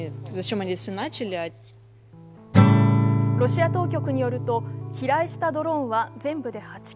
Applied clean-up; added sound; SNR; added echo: none; Acoustic guitar / Strum; -3 dB; none.